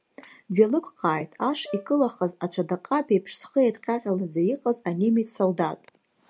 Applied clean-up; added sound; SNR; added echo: none; Brass instrument; 19 dB; none.